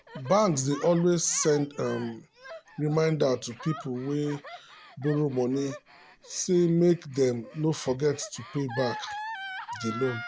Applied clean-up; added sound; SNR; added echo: none; Gasp; 15 dB; none.